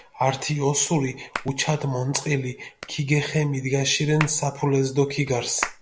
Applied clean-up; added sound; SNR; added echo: none; Hands; 15 dB; none.